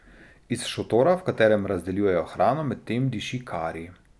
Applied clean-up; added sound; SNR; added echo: none; none; none; none.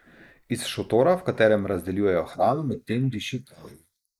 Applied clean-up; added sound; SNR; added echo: neural mask model Resemble Enhance denoiser.